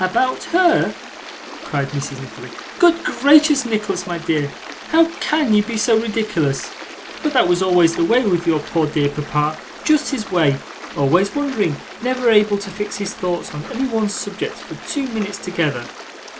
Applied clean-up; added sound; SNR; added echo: none; Stream; 15 dB; none.